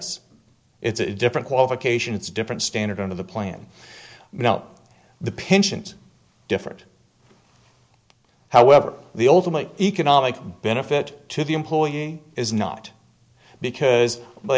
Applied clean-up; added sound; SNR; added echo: none; none; none; none.